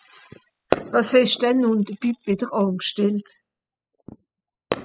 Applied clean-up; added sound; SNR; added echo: classical method spectral subtraction.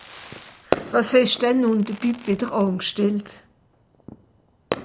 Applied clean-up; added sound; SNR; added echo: none; Fireworks; 11 dB; none.